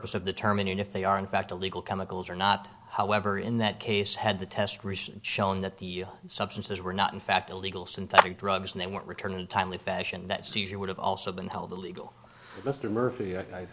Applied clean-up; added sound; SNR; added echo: none; Clapping; -3 dB; none.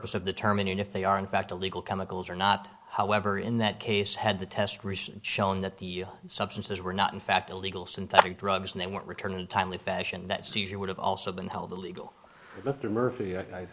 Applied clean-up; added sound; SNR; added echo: neural mask model Resemble Enhance denoiser.